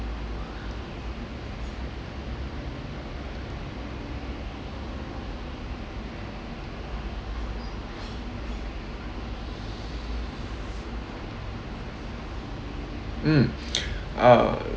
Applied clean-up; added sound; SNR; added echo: none; none; none; none.